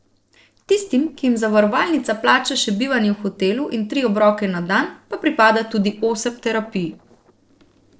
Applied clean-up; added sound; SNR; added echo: neural separator model SepFormer DNS4.